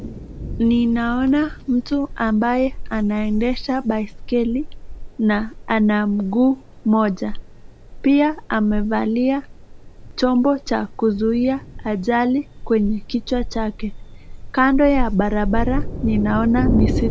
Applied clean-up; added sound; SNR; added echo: none; Thunder; 7 dB; none.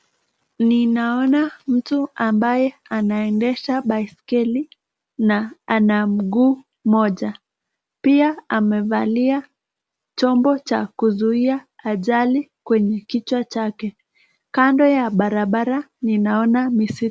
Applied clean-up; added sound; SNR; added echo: none; none; none; none.